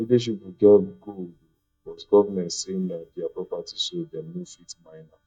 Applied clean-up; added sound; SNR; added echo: neural mask model DeepFilterNet 3.